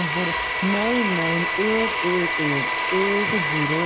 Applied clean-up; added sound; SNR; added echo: none; Domestic sounds, home sounds; -1 dB; none.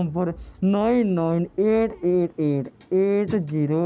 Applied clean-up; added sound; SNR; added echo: none; none; none; none.